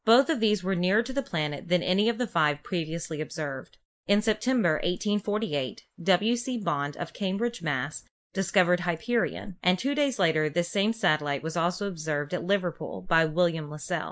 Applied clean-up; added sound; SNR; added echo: neural mask model Resemble Enhance denoiser.